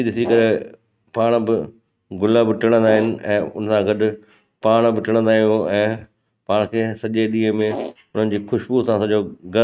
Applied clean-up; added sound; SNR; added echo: neural mask model RNNoise.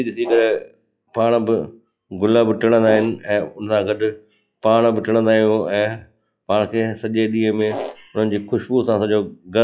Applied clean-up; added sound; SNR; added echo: classical method log-MMSE.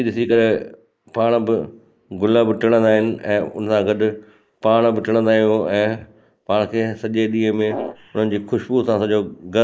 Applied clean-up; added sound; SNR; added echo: neural mask model Resemble Enhance denoiser.